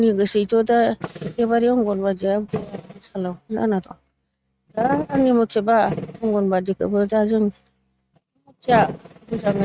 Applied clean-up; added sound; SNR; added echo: neural mask model RNNoise.